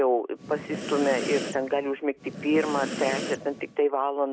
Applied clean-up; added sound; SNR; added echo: none; Breathing; 8 dB; none.